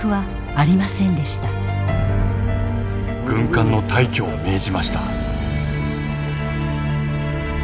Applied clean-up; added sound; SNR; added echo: none; none; none; none.